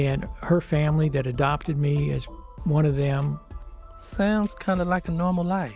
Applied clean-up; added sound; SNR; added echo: none; none; none; none.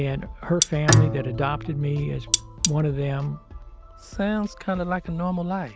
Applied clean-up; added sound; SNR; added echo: none; Bowed string instrument + Cutlery, silverware; 1 dB; none.